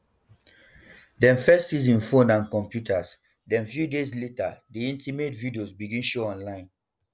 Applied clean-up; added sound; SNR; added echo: none; none; none; none.